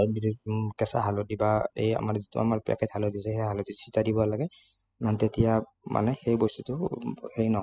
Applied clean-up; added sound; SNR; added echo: classical method spectral subtraction.